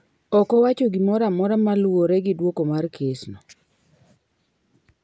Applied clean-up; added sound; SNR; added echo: none; none; none; none.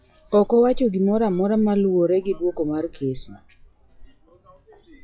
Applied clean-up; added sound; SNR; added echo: classical method log-MMSE.